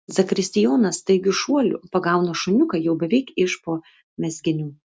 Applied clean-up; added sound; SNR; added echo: none; none; none; none.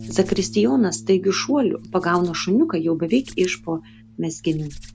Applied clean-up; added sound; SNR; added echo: none; Hands + Bass guitar; 18 dB; none.